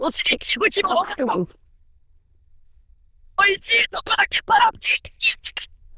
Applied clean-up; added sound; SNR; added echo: neural diffusion model UNIVERSE++.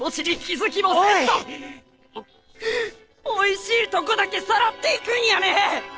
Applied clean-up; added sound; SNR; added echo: neural separator model SepFormer DNS4.